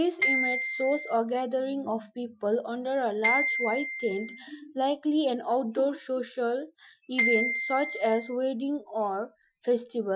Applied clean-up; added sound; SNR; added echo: classical method Wiener filter.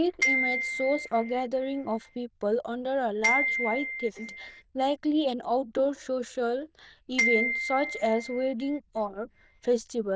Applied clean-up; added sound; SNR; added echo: neural diffusion model UNIVERSE++.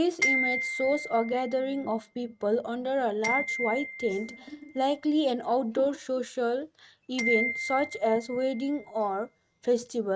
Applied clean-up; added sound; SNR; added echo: neural mask model RNNoise.